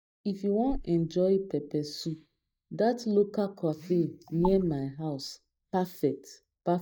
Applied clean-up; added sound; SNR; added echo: neural mask model DeepFilterNet 3.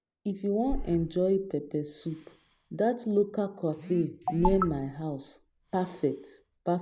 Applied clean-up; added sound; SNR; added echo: none; Breathing; 11 dB; none.